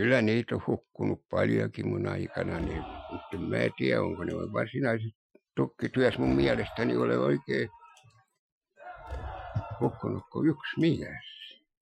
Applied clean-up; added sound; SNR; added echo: classical method Wiener filter.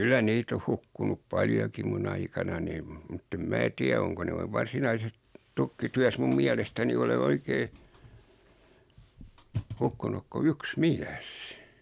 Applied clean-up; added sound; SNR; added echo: none; none; none; none.